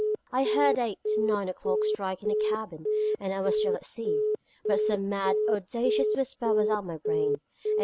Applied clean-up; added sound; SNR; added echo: none; Telephone; -3 dB; none.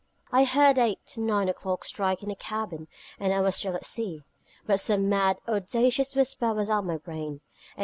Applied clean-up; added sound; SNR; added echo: none; none; none; none.